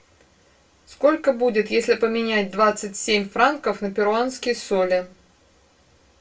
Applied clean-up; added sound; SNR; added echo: none; none; none; reverberation time 0.2 s.